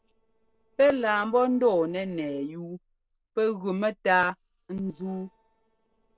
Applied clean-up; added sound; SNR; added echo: neural separator model SepFormer DNS4.